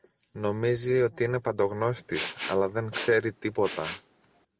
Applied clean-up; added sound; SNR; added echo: none; Respiratory sounds; 7 dB; none.